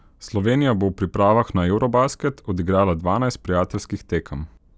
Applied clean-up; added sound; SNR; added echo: none; none; none; none.